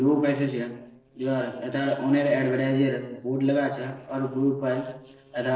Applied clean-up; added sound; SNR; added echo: neural separator model SepFormer DNS4.